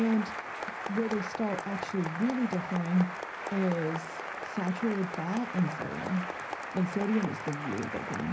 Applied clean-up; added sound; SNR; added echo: none; Applause; 6 dB; reverberation time 0.4 s.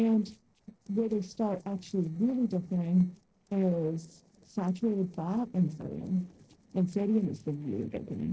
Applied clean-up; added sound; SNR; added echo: neural separator model SepFormer DNS4.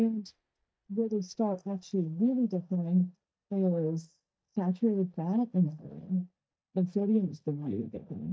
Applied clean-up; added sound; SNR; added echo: neural mask model DeepFilterNet 3.